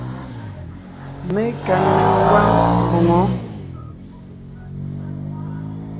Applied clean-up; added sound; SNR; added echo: none; Motorcycle; -3 dB; none.